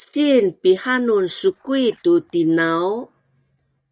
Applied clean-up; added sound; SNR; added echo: neural mask model DeepFilterNet 3.